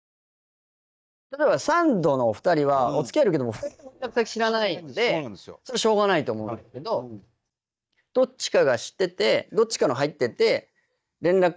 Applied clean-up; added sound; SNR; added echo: neural mask model DeepFilterNet 3.